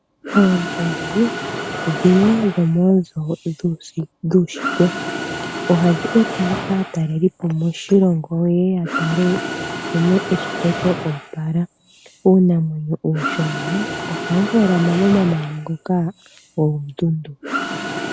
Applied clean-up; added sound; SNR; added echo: none; Mechanisms; 9 dB; none.